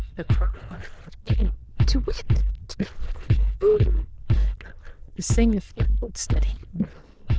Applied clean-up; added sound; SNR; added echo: neural diffusion model UNIVERSE++.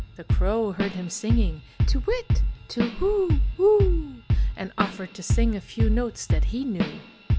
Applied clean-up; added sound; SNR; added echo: none; Drum / Drum kit; -3 dB; none.